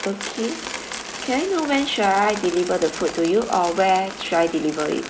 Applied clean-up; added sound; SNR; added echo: none; Coin (dropping); 12 dB; none.